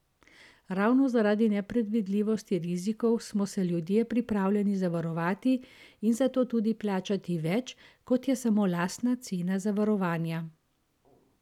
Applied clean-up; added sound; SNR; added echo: none; none; none; none.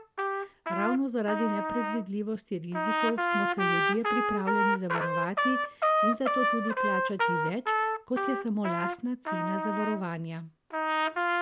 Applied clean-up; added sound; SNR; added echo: none; Trumpet; -3 dB; none.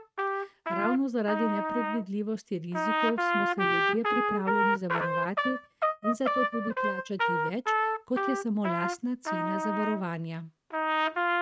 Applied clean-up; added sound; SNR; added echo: neural mask model RNNoise.